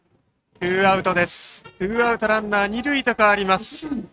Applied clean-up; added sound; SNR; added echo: neural mask model RNNoise.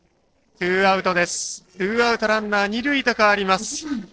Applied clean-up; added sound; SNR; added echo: neural separator model SepFormer DNS4.